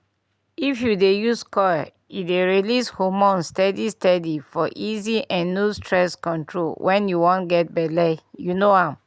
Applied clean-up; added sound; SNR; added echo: none; none; none; none.